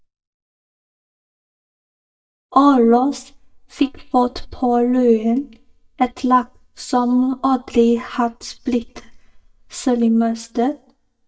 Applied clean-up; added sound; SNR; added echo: neural mask model DeepFilterNet 3.